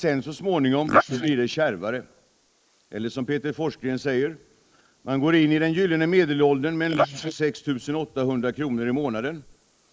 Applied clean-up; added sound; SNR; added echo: neural mask model Resemble Enhance denoiser.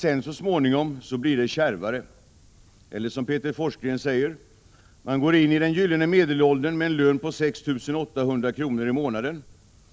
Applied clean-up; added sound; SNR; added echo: none; none; none; none.